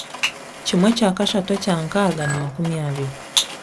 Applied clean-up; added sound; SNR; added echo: none; Mechanisms + Chink, clink; 13 dB; none.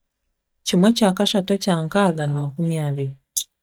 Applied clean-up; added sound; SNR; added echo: neural mask model DeepFilterNet 3.